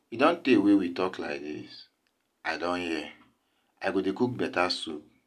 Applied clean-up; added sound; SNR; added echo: none; none; none; none.